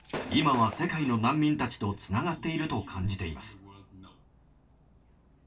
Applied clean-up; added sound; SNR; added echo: none; Gunshot, gunfire / Fireworks; 16 dB; reverberation time 0.2 s.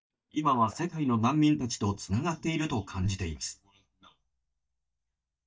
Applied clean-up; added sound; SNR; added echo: neural mask model DeepFilterNet 3.